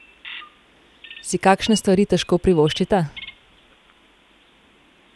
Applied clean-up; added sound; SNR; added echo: none; Bird vocalization, bird call, bird song; 19 dB; none.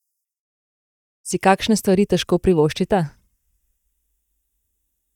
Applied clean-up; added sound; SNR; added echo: neural mask model DeepFilterNet 3.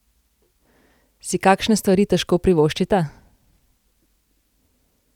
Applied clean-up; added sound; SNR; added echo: none; none; none; none.